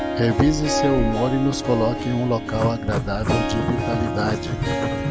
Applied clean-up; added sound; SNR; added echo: none; Harp + Writing; 2 dB; none.